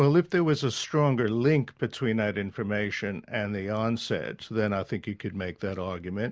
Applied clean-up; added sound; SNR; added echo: none; none; none; none.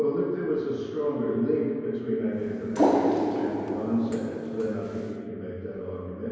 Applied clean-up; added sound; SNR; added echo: none; Water; -1 dB; reverberation time 2.2 s.